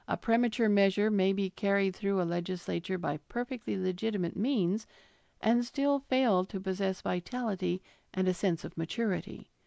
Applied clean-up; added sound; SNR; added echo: none; none; none; none.